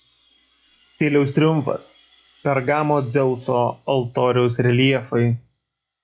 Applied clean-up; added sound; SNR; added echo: classical method log-MMSE.